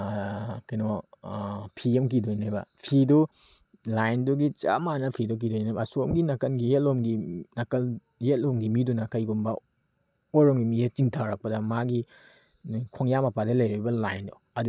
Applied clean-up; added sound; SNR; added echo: none; none; none; none.